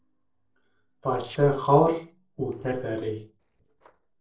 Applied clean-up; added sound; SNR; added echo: neural separator model SepFormer DNS4.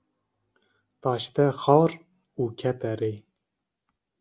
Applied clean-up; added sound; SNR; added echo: none; none; none; none.